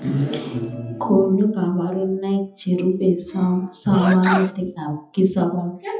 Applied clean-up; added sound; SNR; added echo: classical method WPE with log-MMSE.